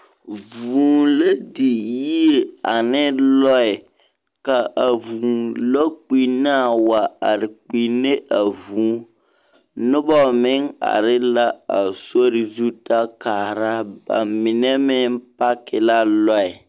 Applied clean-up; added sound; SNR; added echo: none; none; none; none.